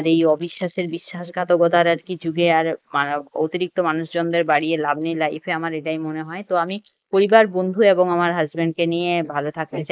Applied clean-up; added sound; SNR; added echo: neural mask model Resemble Enhance denoiser.